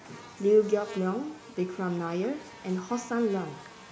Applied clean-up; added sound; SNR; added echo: none; Buzz; 20 dB; none.